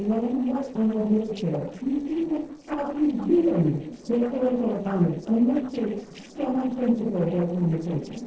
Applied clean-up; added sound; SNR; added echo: neural separator model SepFormer DNS4.